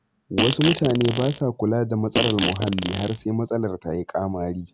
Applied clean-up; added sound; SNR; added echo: none; Fart; 3 dB; none.